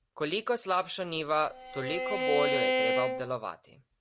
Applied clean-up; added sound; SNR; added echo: none; Bowed string instrument; -2 dB; none.